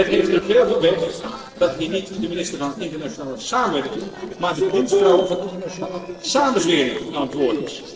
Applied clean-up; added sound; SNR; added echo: neural separator model SepFormer DNS4.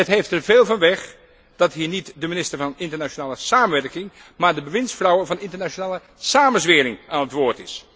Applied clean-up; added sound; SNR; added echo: none; none; none; none.